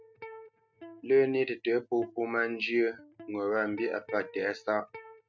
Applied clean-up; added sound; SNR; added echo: neural mask model RNNoise.